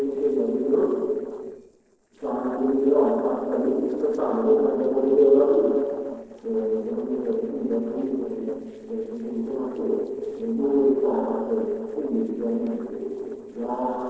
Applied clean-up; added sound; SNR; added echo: neural separator model SepFormer DNS4.